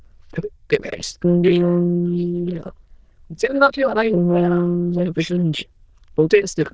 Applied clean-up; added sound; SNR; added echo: neural diffusion model UNIVERSE++.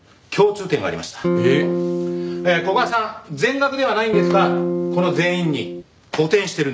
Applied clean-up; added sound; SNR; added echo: none; Electric guitar / Strum; 1 dB; none.